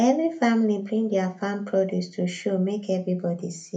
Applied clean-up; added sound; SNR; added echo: none; none; none; reverberation time 0.3 s.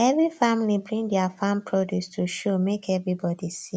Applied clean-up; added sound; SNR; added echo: none; none; none; none.